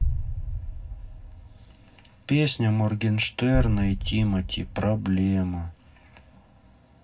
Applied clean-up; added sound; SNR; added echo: none; Boom; 5 dB; reverberation time 0.4 s.